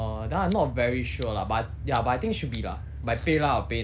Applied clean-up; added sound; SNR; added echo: none; Scissors; 20 dB; none.